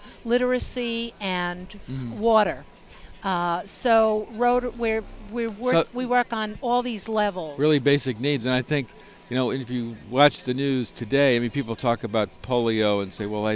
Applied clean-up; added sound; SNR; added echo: none; Alarm; 19 dB; none.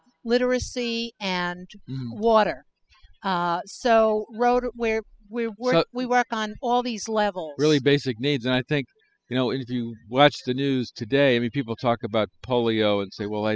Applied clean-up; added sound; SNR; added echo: classical method spectral subtraction.